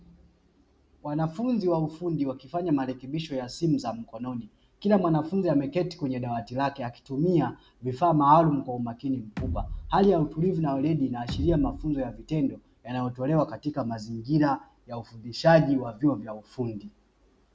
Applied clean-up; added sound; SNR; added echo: none; Bass drum; 9 dB; none.